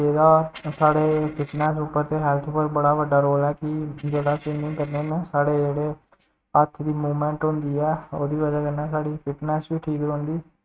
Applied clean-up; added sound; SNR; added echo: neural mask model RNNoise.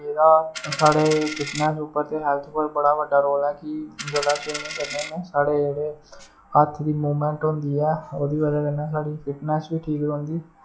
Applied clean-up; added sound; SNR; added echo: classical method log-MMSE.